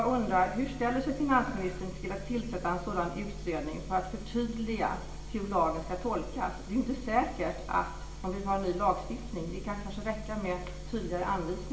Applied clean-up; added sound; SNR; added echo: none; Burping, eructation; 17 dB; reverberation time 0.8 s.